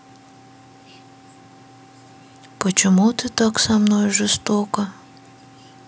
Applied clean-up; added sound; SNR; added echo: none; none; none; none.